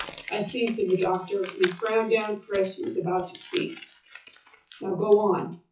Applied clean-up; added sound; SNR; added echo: classical method WPE with log-MMSE.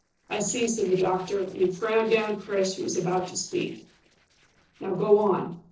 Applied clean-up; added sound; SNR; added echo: neural separator model SepFormer DNS4.